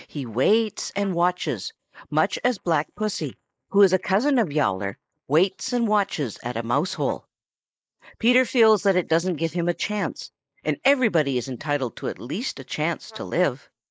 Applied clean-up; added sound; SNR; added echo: neural mask model Resemble Enhance denoiser.